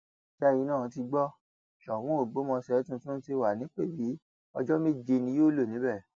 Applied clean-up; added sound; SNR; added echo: none; none; none; none.